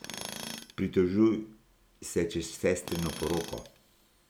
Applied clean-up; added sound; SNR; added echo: none; Tools; 13 dB; none.